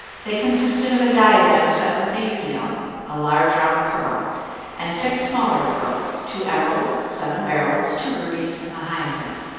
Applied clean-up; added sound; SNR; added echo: none; Ocean; 20 dB; reverberation time 2.1 s.